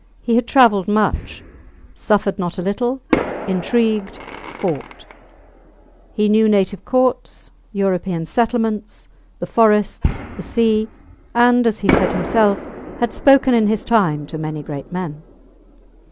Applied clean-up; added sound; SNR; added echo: none; Fireworks; 10 dB; none.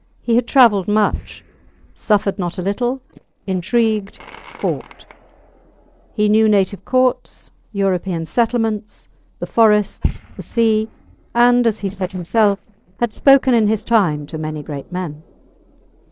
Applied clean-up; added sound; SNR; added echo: neural separator model SepFormer DNS4.